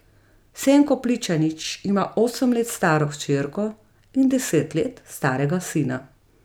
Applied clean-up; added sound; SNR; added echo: none; none; none; none.